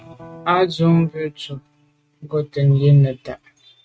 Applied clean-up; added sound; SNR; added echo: neural mask model RNNoise.